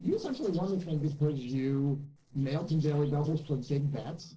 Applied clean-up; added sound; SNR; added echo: neural separator model SepFormer DNS4.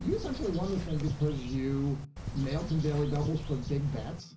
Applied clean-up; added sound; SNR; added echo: none; Bird; 7 dB; reverberation time 0.5 s.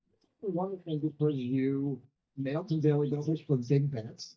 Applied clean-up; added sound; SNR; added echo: neural mask model DeepFilterNet 3.